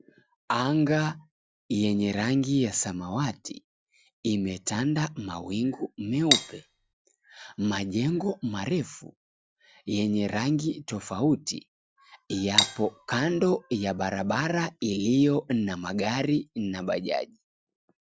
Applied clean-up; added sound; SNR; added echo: none; Cutlery, silverware; -1 dB; none.